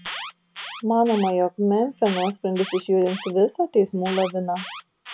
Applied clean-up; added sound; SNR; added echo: none; Alarm; 15 dB; none.